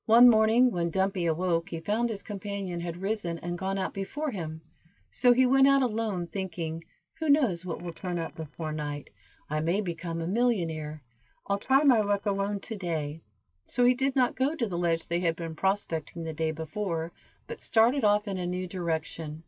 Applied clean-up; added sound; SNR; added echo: neural separator model SepFormer DNS4.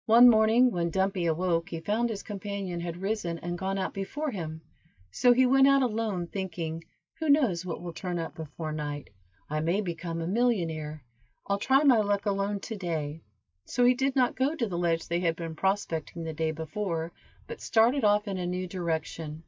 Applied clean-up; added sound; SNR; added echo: neural mask model DeepFilterNet 3.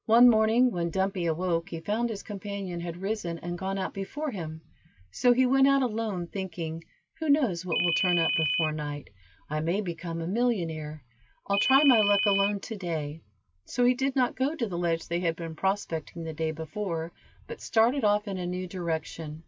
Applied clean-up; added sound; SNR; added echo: none; Ringtone; 0 dB; none.